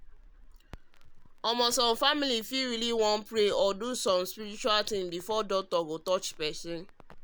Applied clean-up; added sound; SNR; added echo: none; Crackle; 16 dB; none.